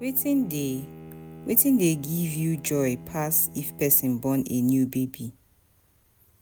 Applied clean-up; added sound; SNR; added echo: none; Bowed string instrument; 19 dB; none.